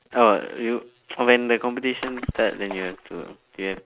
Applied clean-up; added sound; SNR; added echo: neural mask model RNNoise.